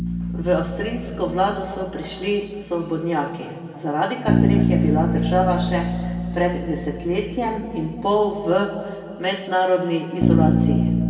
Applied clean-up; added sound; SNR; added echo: none; Bass guitar; 0 dB; reverberation time 2.3 s.